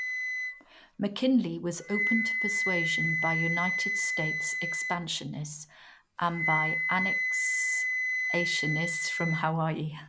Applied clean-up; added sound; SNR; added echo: none; Wind instrument, woodwind instrument; -1 dB; none.